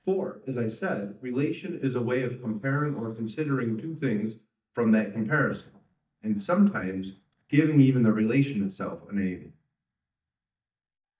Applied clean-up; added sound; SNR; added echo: neural mask model DeepFilterNet 3.